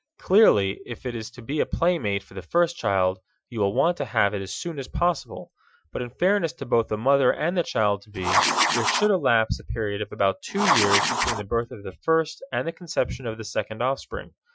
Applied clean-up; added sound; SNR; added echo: classical method Wiener filter.